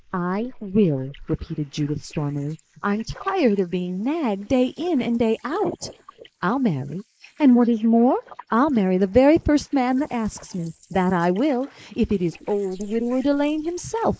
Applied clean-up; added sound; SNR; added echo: neural mask model Resemble Enhance denoiser.